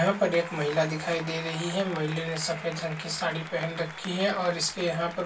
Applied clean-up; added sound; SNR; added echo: none; Applause; 13 dB; reverberation time 0.2 s.